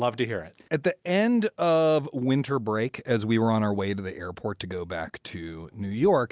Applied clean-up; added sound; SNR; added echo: none; none; none; none.